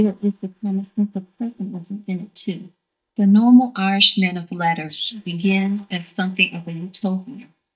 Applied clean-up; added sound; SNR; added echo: neural mask model DeepFilterNet 3.